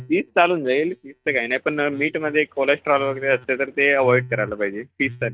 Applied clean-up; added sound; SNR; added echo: neural mask model DeepFilterNet 3.